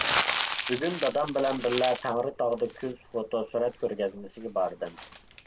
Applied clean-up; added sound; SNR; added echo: none; Crumpling, crinkling; 3 dB; none.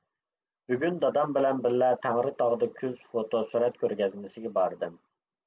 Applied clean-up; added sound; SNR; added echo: none; none; none; none.